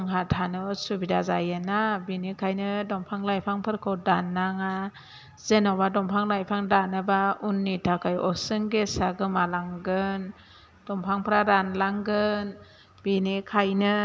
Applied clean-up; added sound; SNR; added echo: none; none; none; none.